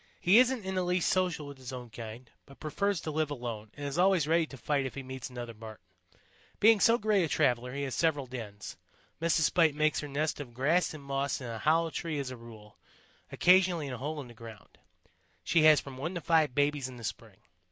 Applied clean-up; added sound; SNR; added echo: none; none; none; none.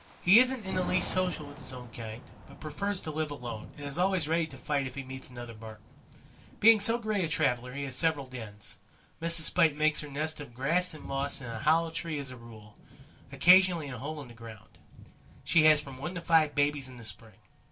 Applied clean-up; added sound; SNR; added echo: none; Thunder / Rain; 16 dB; reverberation time 0.2 s.